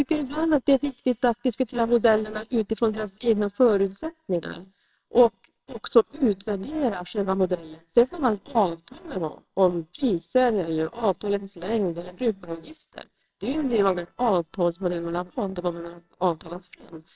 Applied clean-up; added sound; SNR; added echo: neural separator model SepFormer WHAMR!.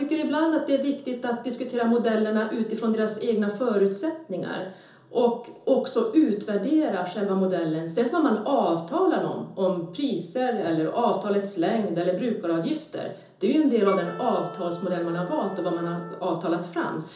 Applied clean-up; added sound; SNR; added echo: none; Wind instrument, woodwind instrument; 15 dB; reverberation time 0.6 s.